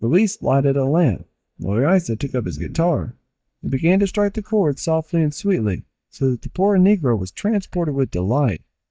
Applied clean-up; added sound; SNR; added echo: neural mask model DeepFilterNet 3.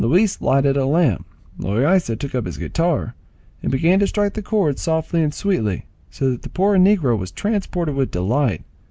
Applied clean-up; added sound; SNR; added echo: none; none; none; none.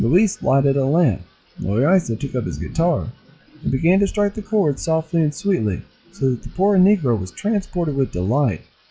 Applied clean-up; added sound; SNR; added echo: classical method log-MMSE.